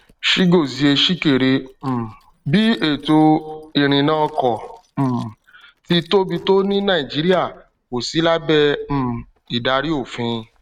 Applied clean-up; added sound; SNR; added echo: neural mask model RNNoise.